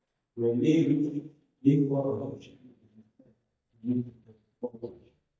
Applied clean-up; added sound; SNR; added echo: neural mask model DeepFilterNet 3.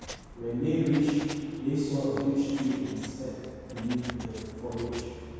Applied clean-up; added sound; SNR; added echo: none; Writing; 13 dB; reverberation time 2.2 s.